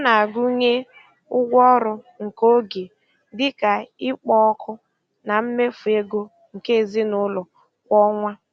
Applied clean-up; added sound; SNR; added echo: none; none; none; none.